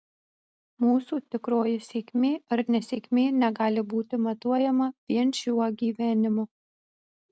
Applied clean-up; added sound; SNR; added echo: none; none; none; none.